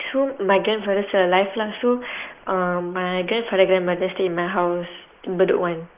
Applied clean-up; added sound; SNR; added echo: neural mask model Resemble Enhance denoiser.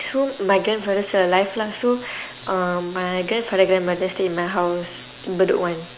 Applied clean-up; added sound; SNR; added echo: none; none; none; none.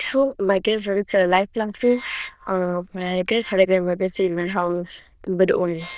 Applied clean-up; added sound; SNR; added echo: neural diffusion model UNIVERSE++.